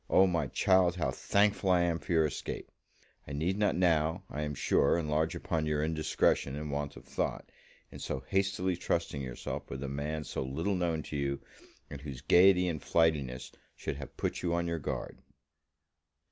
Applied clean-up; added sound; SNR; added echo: none; none; none; none.